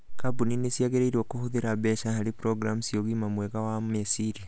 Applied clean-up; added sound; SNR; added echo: none; none; none; none.